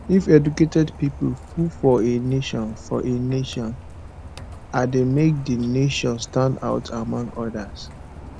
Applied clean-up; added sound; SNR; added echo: none; Rain; 16 dB; none.